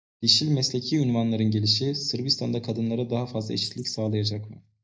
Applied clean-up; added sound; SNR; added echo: neural mask model DeepFilterNet 3.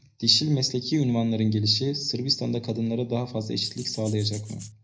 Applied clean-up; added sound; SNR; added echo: none; Rattle (instrument); 19 dB; reverberation time 0.4 s.